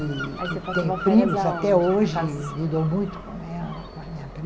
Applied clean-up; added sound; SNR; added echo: none; Train + Bird vocalization, bird call, bird song; 12 dB; none.